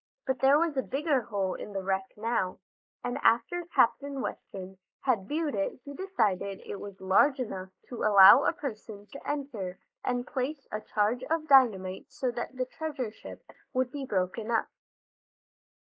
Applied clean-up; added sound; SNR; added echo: neural mask model Resemble Enhance denoiser.